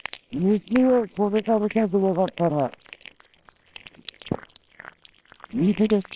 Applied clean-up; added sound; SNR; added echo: neural separator model SepFormer WHAMR!.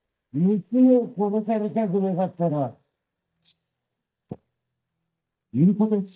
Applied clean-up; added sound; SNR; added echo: neural mask model DeepFilterNet 3.